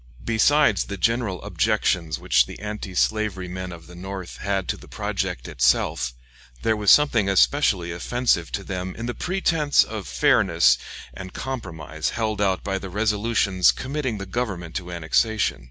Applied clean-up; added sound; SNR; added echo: none; none; none; none.